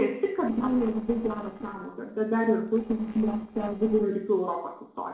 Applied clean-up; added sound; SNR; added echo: neural separator model SepFormer DNS4.